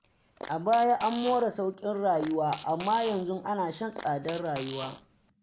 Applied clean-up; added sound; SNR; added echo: none; Fart; 15 dB; none.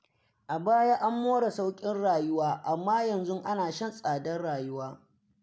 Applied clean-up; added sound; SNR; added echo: none; none; none; none.